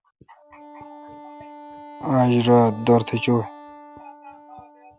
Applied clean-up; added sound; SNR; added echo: none; Wind instrument, woodwind instrument; 19 dB; none.